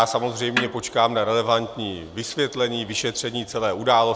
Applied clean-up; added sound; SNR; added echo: none; Snare drum; 10 dB; none.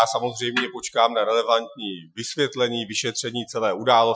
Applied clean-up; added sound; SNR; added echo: classical method Wiener filter.